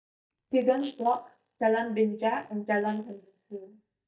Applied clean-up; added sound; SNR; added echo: neural mask model DeepFilterNet 3.